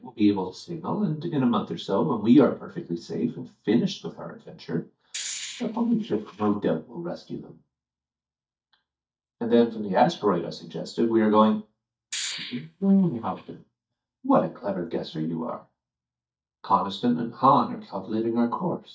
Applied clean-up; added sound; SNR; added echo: neural mask model DeepFilterNet 3.